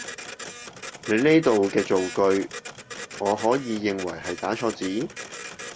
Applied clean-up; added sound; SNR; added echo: none; Printer; 13 dB; none.